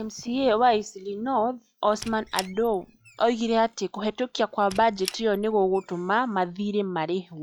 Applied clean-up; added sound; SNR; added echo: classical method log-MMSE.